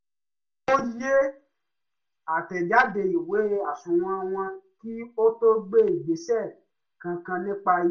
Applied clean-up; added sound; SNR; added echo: none; none; none; reverberation time 0.2 s.